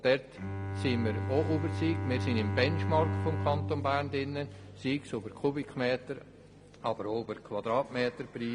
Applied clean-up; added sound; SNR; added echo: none; Bowed string instrument; 4 dB; none.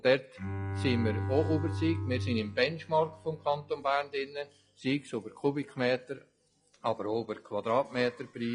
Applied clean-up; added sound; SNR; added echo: classical method log-MMSE.